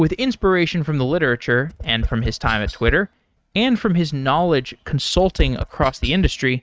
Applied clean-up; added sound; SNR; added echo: neural mask model RNNoise.